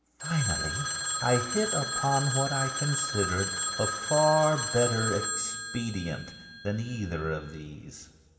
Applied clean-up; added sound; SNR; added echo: none; Telephone; 3 dB; reverberation time 2.3 s.